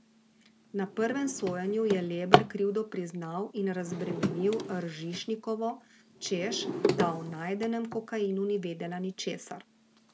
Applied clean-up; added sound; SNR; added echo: none; Drawer open or close; 2 dB; none.